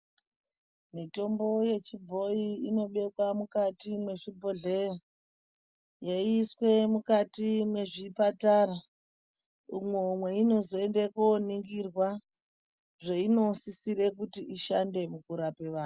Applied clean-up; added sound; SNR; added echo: none; none; none; none.